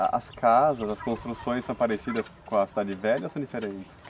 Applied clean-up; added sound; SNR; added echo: none; none; none; none.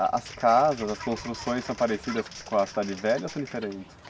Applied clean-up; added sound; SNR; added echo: none; Applause; 17 dB; none.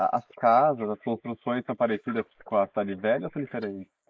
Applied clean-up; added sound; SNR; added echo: neural mask model Resemble Enhance denoiser.